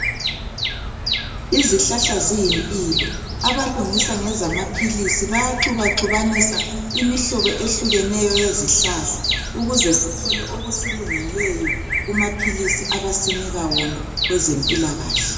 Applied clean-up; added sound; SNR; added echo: none; Bird vocalization, bird call, bird song; 2 dB; reverberation time 1.5 s.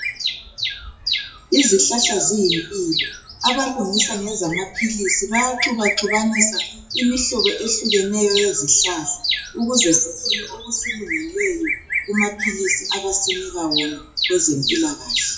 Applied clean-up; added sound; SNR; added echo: classical method WPE with log-MMSE.